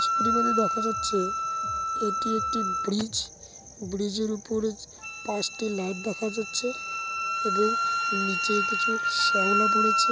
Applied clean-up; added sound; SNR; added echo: none; Wind instrument, woodwind instrument; -2 dB; none.